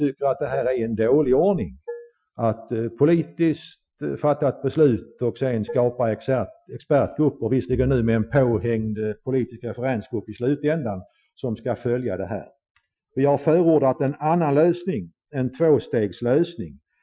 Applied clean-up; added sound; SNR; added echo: classical method Wiener filter.